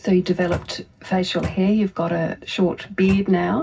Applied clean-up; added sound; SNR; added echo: none; Microwave oven; 15 dB; reverberation time 0.4 s.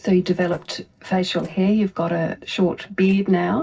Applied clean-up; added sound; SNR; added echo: neural separator model SepFormer DNS4.